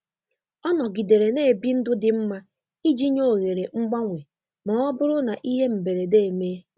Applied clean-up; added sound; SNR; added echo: none; none; none; none.